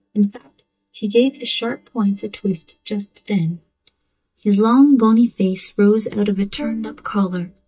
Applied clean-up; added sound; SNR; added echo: neural mask model DeepFilterNet 3.